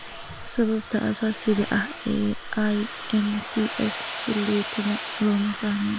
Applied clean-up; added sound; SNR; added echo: none; Domestic sounds, home sounds; 7 dB; none.